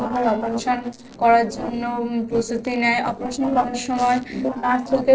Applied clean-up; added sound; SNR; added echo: neural separator model SepFormer DNS4.